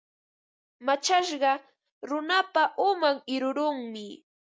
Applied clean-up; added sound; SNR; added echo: none; none; none; none.